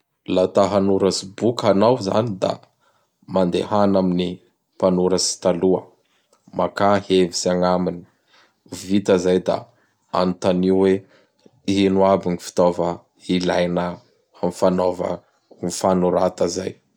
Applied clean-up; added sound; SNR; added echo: none; none; none; none.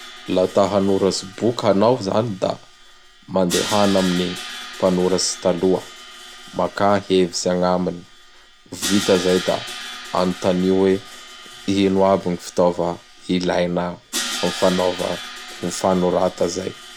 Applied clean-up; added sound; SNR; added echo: none; Crash cymbal; 13 dB; none.